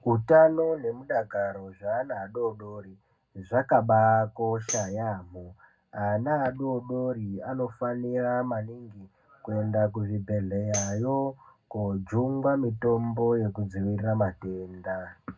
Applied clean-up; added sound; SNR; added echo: none; Tambourine; 12 dB; reverberation time 0.3 s.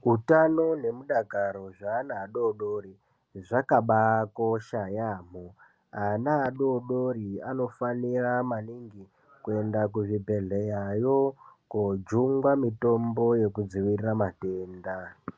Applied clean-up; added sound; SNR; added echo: none; none; none; none.